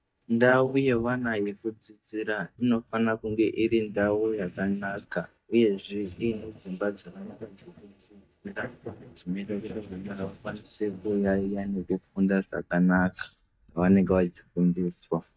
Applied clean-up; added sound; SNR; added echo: neural mask model DeepFilterNet 3.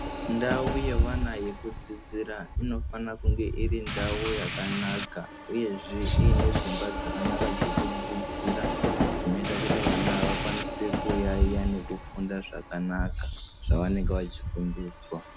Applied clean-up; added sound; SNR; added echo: none; Rain + Train; -4 dB; none.